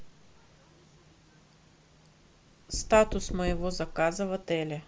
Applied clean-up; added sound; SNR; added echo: none; Knock; 5 dB; none.